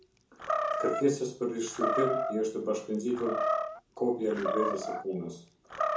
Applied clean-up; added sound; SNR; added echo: none; Animal; 1 dB; reverberation time 0.6 s.